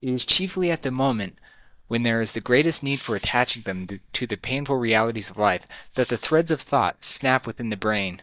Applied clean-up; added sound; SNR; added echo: neural mask model DeepFilterNet 3.